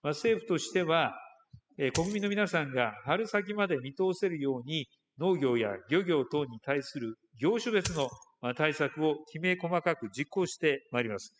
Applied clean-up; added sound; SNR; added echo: classical method spectral subtraction.